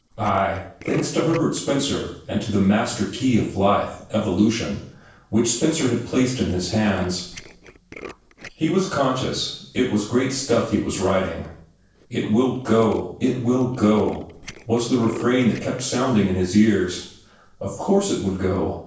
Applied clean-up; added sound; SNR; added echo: neural separator model SepFormer DNS4.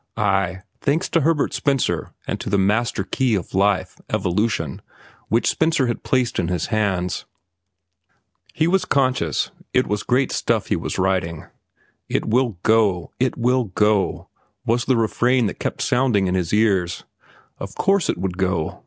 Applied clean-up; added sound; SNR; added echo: none; none; none; none.